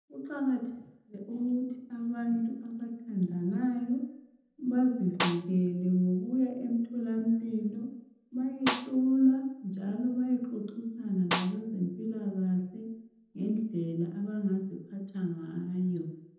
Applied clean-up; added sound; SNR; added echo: none; Snare drum; 5 dB; reverberation time 0.8 s.